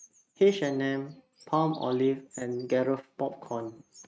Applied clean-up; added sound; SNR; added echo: neural mask model RNNoise.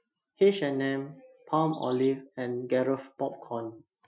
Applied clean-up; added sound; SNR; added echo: classical method Wiener filter.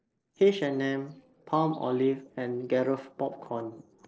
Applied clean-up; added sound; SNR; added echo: neural separator model SepFormer DNS4.